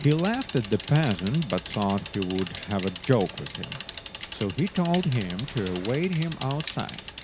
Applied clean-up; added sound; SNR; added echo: none; Bicycle; 12 dB; none.